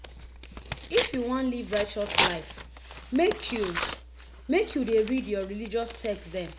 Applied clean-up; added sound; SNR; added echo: none; Tearing; 3 dB; none.